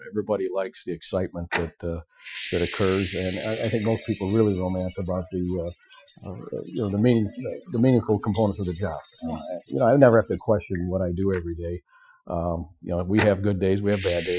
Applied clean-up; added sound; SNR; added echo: classical method Wiener filter.